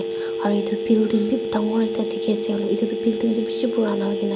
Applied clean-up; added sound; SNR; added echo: none; Telephone; 3 dB; none.